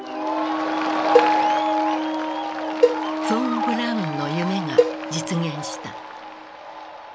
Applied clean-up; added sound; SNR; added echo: none; Cowbell; 1 dB; none.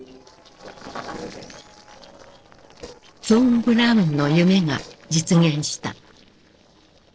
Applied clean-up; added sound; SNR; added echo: neural separator model SepFormer DNS4.